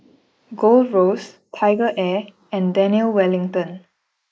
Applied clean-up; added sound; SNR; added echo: neural mask model Resemble Enhance denoiser.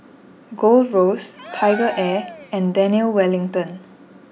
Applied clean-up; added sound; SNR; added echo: none; Cheering; 12 dB; none.